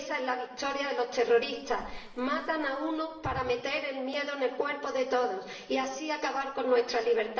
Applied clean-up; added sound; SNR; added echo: none; Bathtub (filling or washing) / Water / Splash, splatter; 18 dB; reverberation time 0.8 s.